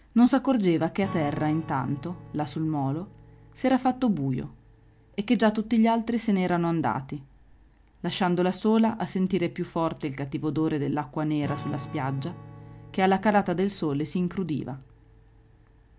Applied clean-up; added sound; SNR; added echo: none; Strum; 19 dB; none.